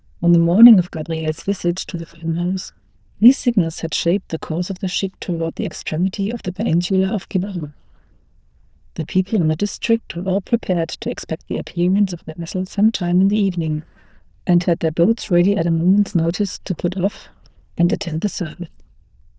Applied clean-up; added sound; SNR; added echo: neural diffusion model UNIVERSE++.